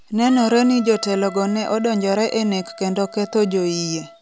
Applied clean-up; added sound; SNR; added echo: none; Wind instrument, woodwind instrument; 18 dB; none.